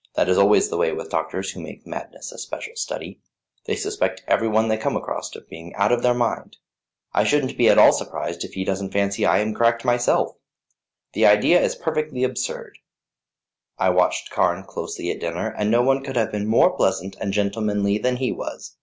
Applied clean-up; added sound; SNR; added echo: none; none; none; none.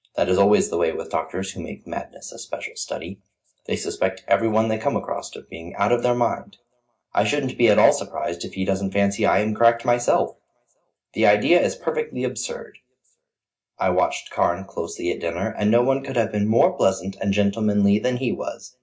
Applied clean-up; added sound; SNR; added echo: none; none; none; reverberation time 0.4 s.